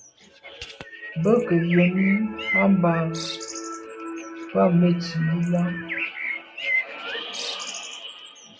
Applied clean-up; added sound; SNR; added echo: none; Bird; 9 dB; none.